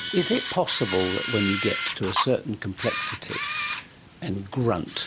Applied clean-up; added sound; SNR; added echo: none; Camera; -2 dB; none.